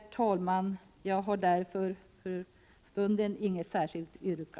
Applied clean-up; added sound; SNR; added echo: none; none; none; none.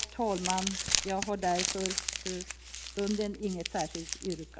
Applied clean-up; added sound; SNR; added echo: none; Crumpling, crinkling; 2 dB; none.